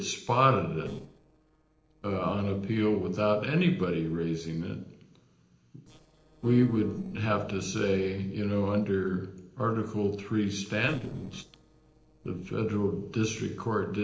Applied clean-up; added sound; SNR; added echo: neural separator model SepFormer DNS4.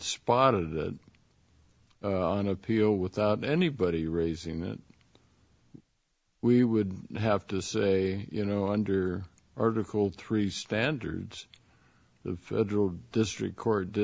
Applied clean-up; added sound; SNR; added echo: none; none; none; none.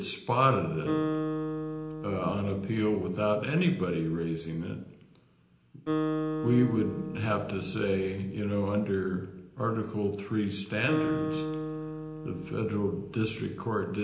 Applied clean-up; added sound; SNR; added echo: none; Acoustic guitar; 6 dB; reverberation time 0.8 s.